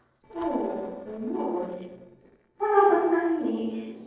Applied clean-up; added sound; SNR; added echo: neural separator model SepFormer DNS4.